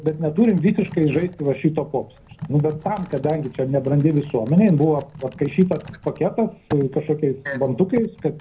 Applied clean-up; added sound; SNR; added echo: none; Typing; 18 dB; reverberation time 0.4 s.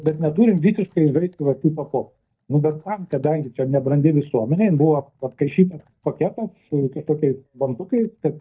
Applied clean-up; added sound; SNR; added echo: neural mask model DeepFilterNet 3.